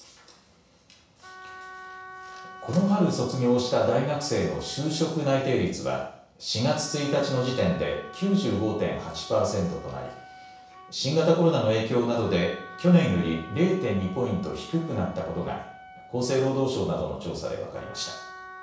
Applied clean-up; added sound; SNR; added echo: none; Wind instrument, woodwind instrument; 19 dB; reverberation time 0.7 s.